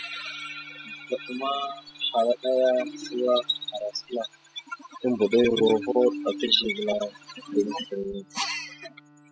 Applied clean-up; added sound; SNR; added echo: classical method spectral subtraction.